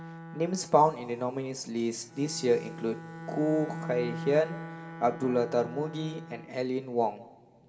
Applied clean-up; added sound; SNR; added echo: none; Bowed string instrument; 13 dB; reverberation time 1.8 s.